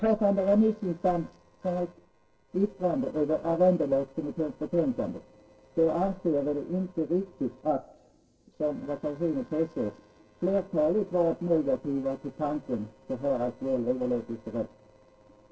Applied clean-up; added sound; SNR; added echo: neural separator model SepFormer DNS4.